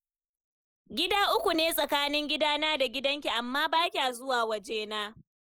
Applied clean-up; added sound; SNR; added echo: neural mask model Resemble Enhance denoiser.